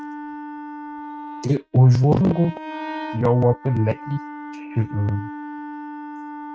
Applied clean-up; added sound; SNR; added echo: neural mask model RNNoise.